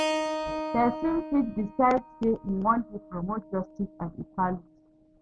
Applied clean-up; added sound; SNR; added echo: none; Keyboard (musical); 8 dB; none.